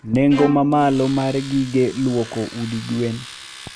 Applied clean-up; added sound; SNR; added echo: none; Domestic sounds, home sounds + Bowed string instrument; 14 dB; none.